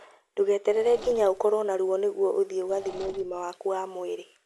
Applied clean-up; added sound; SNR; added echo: none; Engine / Mechanisms; 17 dB; none.